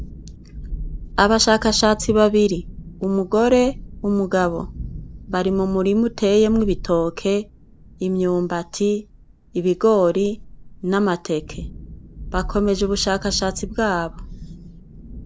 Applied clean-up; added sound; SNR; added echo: none; Thunderstorm; 13 dB; none.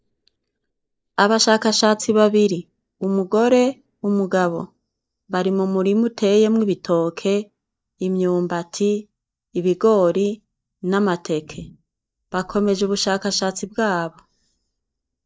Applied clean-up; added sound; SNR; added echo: neural mask model DeepFilterNet 3.